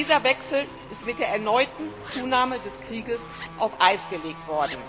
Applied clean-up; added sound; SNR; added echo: none; Zipper (clothing) + Guitar; 13 dB; none.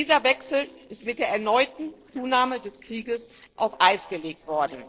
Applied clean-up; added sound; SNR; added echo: neural separator model SepFormer DNS4.